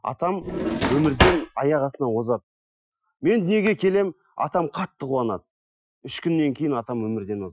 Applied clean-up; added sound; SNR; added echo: classical method Wiener filter.